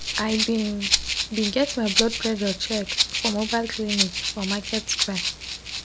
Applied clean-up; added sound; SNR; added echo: none; Rattle (instrument); 0 dB; none.